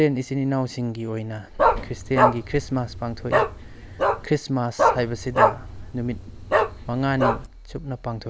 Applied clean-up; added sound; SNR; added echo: none; Bark; -3 dB; none.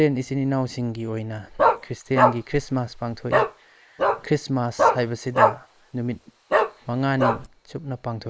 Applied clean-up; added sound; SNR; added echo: neural mask model Resemble Enhance denoiser.